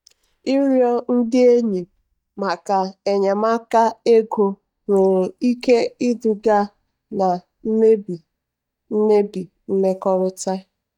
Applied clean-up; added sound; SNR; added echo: neural mask model DeepFilterNet 3.